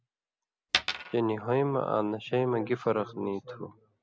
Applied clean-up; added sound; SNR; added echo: none; Coin (dropping); 4 dB; none.